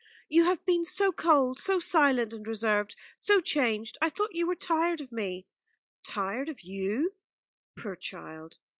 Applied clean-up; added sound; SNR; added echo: none; none; none; none.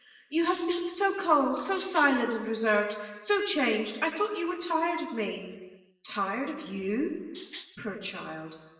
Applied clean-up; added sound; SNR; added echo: none; Rattle (instrument); 18 dB; reverberation time 1.2 s.